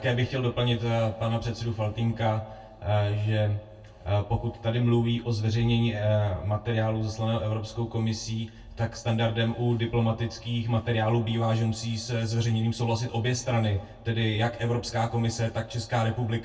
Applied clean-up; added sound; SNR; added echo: none; none; none; reverberation time 0.1 s.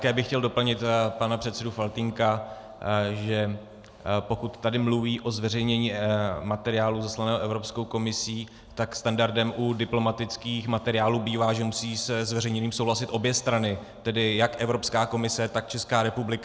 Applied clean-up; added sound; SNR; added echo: none; none; none; none.